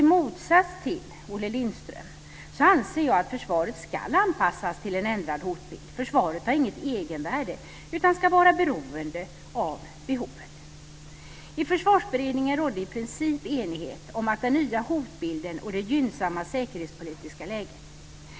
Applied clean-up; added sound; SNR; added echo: none; none; none; none.